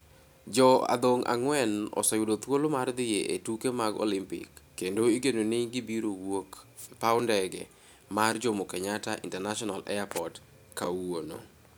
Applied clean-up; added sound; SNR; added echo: none; none; none; none.